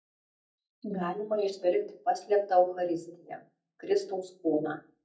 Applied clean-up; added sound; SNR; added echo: neural mask model DeepFilterNet 3.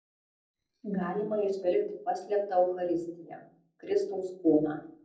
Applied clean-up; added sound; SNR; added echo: neural separator model SepFormer DNS4.